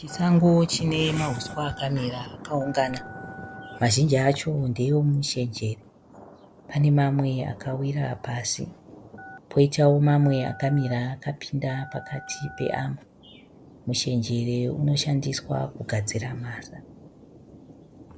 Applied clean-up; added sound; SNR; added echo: none; Telephone + Thunder; 17 dB; none.